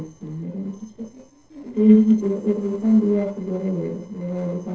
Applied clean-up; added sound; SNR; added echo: neural separator model SepFormer DNS4.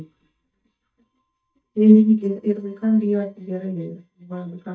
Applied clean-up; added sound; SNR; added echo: neural mask model DeepFilterNet 3.